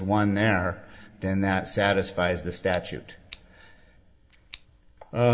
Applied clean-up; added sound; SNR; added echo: none; Scissors; 19 dB; reverberation time 1.0 s.